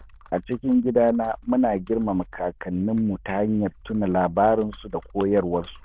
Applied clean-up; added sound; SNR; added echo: neural diffusion model UNIVERSE++.